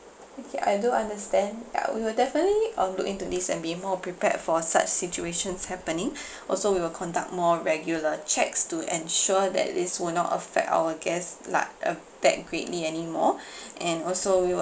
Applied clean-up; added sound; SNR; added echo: none; none; none; none.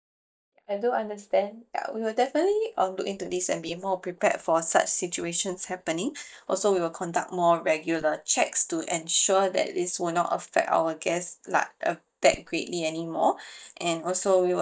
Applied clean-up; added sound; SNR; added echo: neural mask model DeepFilterNet 3.